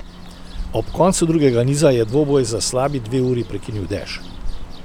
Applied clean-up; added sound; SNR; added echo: none; Bird; 11 dB; none.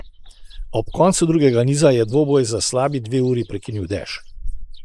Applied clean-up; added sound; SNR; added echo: neural mask model Resemble Enhance denoiser.